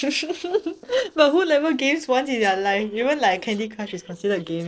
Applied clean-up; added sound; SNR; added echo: neural separator model SepFormer DNS4.